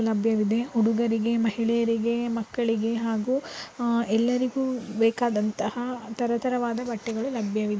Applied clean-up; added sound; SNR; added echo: neural mask model Resemble Enhance denoiser.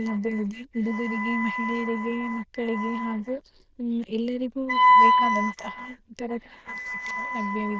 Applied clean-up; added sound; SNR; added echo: neural diffusion model UNIVERSE++.